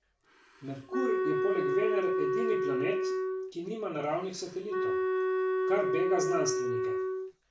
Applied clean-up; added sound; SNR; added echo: none; Wind instrument, woodwind instrument; -4 dB; reverberation time 0.3 s.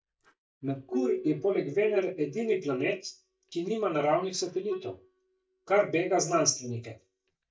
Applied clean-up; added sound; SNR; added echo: neural mask model DeepFilterNet 3.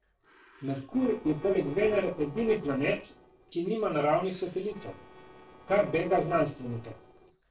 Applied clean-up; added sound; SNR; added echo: neural separator model SepFormer DNS4.